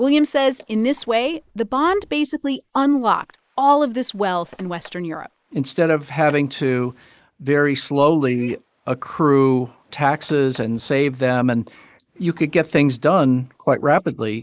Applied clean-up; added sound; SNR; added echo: neural mask model Resemble Enhance denoiser.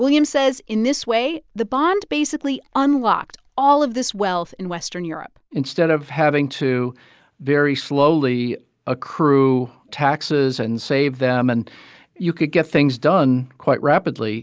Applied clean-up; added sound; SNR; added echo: none; none; none; none.